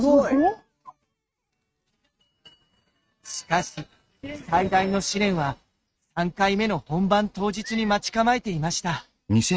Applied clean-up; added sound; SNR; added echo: neural mask model RNNoise.